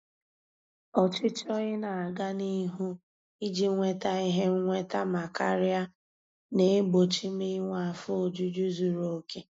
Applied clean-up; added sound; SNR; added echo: neural mask model Resemble Enhance denoiser.